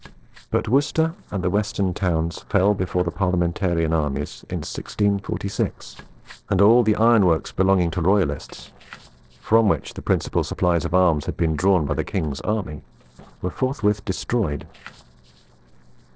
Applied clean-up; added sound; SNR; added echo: neural separator model SepFormer DNS4.